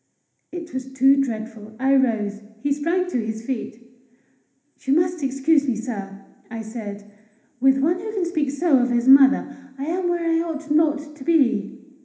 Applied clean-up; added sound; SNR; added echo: none; none; none; reverberation time 1.0 s.